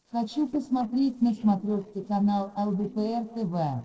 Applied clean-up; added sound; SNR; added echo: neural separator model SepFormer DNS4.